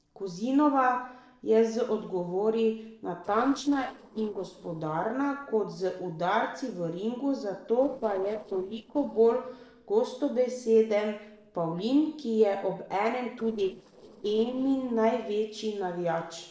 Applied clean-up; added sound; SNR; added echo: neural separator model SepFormer DNS4.